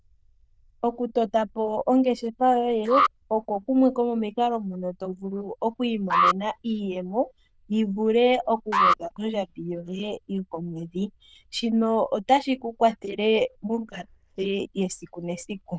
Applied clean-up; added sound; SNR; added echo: neural diffusion model UNIVERSE++.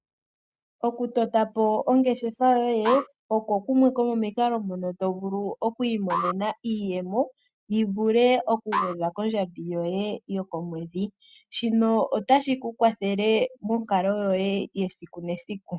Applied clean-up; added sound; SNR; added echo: neural mask model RNNoise.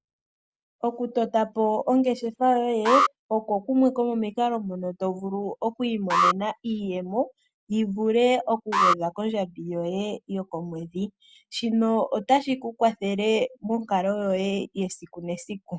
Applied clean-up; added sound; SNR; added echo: none; Alarm; 2 dB; none.